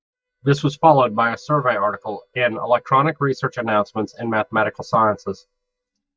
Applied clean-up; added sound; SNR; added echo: neural mask model DeepFilterNet 3.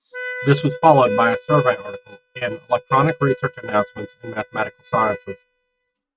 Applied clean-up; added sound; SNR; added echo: neural mask model RNNoise.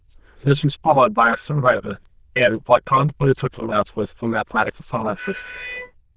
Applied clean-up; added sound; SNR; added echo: neural diffusion model UNIVERSE++.